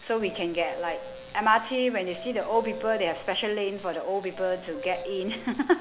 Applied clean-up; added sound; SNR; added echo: none; Subway, metro, underground / Doorbell; 13 dB; none.